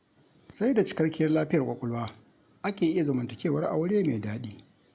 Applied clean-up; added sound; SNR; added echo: none; none; none; none.